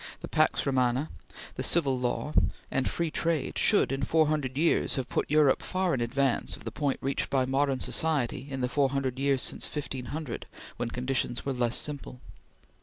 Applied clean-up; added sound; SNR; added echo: none; none; none; none.